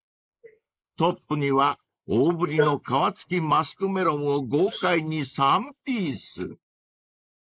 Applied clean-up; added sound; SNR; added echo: neural mask model Resemble Enhance denoiser.